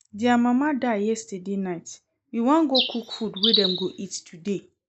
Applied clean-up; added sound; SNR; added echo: neural mask model Resemble Enhance denoiser.